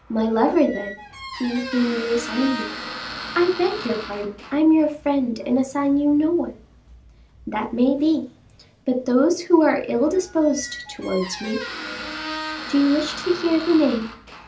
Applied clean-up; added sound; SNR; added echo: none; Squeak; 13 dB; none.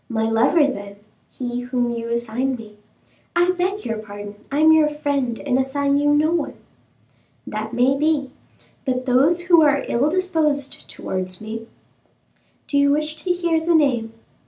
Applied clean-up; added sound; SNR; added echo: none; none; none; none.